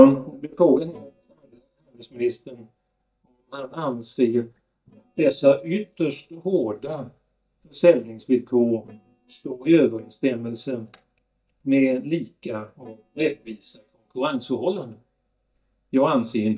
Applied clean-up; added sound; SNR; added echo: neural mask model DeepFilterNet 3.